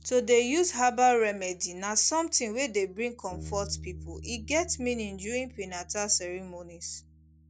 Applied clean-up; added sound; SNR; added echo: none; Bass guitar; 17 dB; none.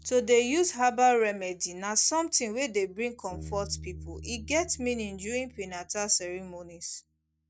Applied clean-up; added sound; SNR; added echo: neural mask model RNNoise.